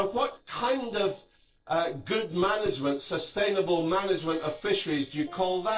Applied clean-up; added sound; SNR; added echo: neural separator model SepFormer DNS4.